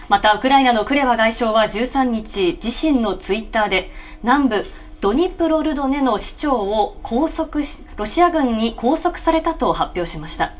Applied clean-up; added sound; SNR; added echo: none; none; none; reverberation time 0.2 s.